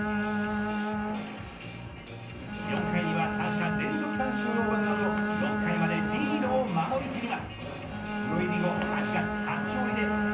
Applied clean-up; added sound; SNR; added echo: none; Bowed string instrument; -1 dB; reverberation time 0.6 s.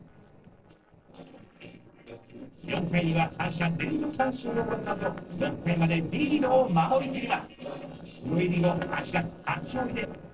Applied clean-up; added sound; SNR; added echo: neural separator model SepFormer DNS4.